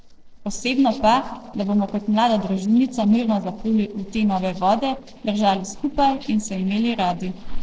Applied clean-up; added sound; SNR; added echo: neural separator model SepFormer DNS4.